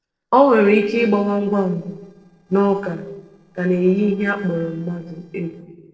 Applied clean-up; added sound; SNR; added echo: neural separator model SepFormer DNS4.